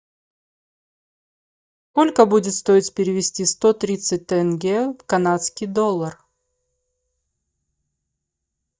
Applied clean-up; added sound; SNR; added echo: neural mask model DeepFilterNet 3.